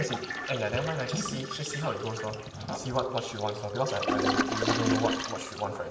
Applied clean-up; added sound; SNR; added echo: none; Toilet flush; 1 dB; reverberation time 1.0 s.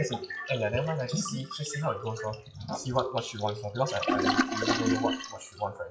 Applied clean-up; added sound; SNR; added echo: classical method WPE with log-MMSE.